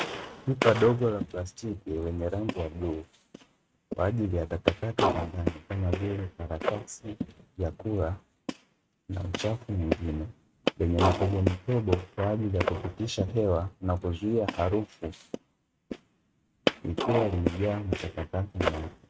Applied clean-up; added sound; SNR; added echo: neural mask model RNNoise.